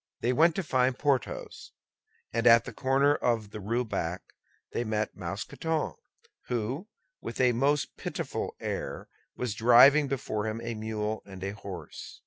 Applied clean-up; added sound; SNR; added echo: none; none; none; none.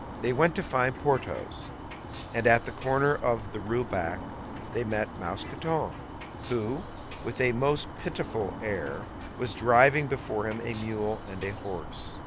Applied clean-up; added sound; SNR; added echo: none; Bird; 10 dB; none.